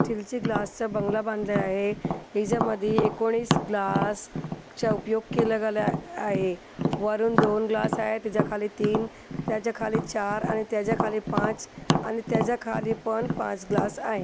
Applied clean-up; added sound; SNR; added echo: none; Tap; 2 dB; none.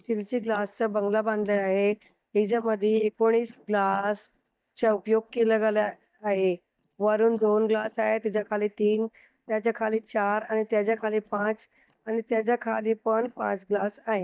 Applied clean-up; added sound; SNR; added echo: neural mask model DeepFilterNet 3.